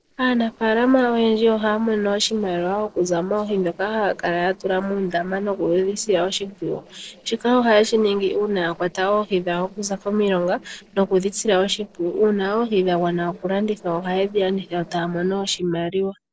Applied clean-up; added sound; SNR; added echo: neural separator model SepFormer DNS4.